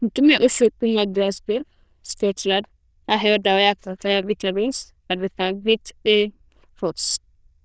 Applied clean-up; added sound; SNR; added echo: neural diffusion model UNIVERSE++.